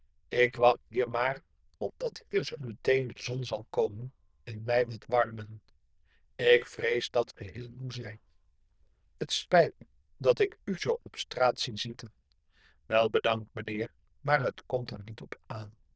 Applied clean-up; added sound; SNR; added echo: neural diffusion model UNIVERSE++.